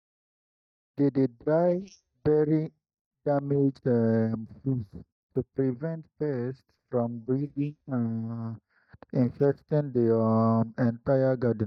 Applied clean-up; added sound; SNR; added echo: neural mask model DeepFilterNet 3.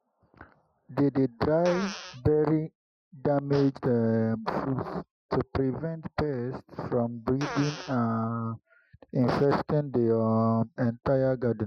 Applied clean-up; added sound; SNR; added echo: classical method Wiener filter.